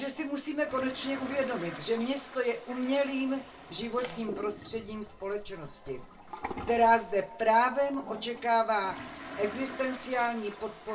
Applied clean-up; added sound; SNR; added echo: none; Toilet flush; 13 dB; reverberation time 0.2 s.